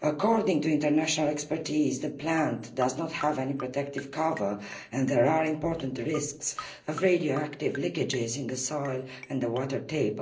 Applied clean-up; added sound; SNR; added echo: neural separator model SepFormer DNS4.